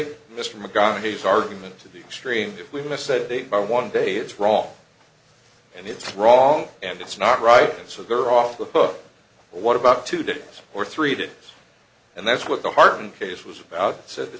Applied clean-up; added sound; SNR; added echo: none; none; none; none.